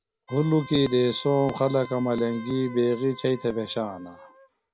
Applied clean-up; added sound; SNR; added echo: none; Wind instrument, woodwind instrument; 20 dB; none.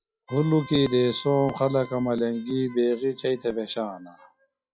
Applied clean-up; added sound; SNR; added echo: classical method log-MMSE.